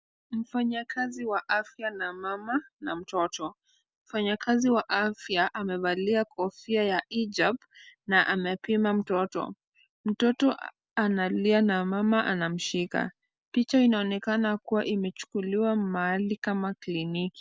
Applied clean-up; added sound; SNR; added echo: none; none; none; none.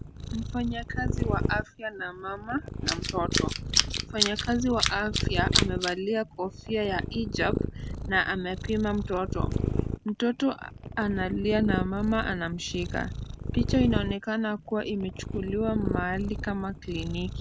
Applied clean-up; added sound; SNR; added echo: none; Purr + Tools; 1 dB; none.